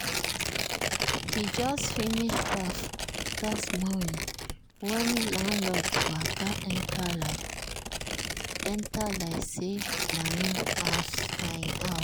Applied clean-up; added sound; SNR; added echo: none; Tearing; -1 dB; none.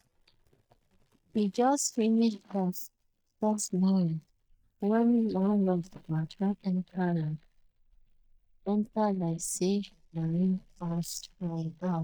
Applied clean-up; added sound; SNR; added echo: neural mask model DeepFilterNet 3.